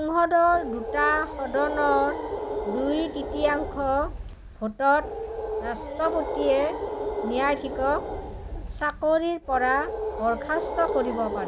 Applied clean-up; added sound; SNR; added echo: none; Animal; 6 dB; none.